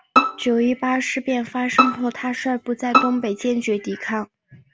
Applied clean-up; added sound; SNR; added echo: none; Bowed string instrument; 0 dB; none.